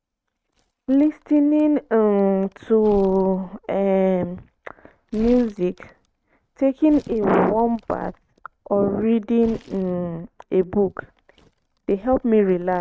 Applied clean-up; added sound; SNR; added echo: neural mask model RNNoise.